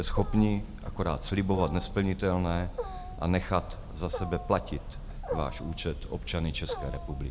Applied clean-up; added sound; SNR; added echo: none; Wild animals; 6 dB; none.